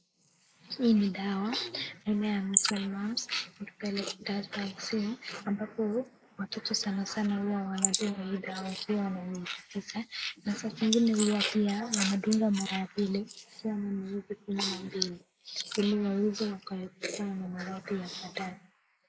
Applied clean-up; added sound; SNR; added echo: neural mask model Resemble Enhance denoiser.